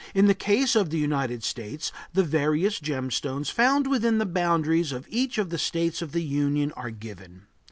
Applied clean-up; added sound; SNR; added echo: none; none; none; none.